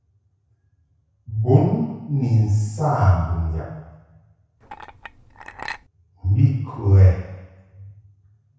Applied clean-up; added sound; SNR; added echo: none; Chink, clink; 16 dB; reverberation time 1.0 s.